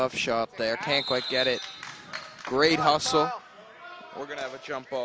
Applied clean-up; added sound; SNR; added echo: none; none; none; none.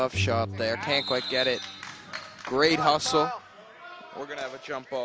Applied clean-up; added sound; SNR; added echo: none; Bowed string instrument; 10 dB; none.